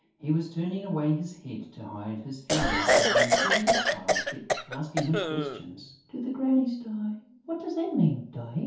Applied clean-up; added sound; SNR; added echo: none; Cough; -5 dB; reverberation time 0.6 s.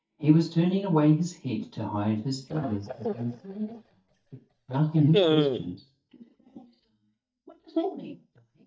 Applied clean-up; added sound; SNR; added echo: neural mask model DeepFilterNet 3.